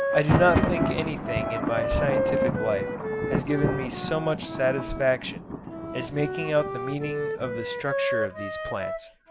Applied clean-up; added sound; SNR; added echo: none; Wind instrument, woodwind instrument + Thunder; -1 dB; none.